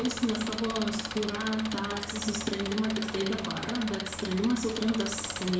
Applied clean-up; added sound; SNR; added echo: none; Engine; 6 dB; reverberation time 0.6 s.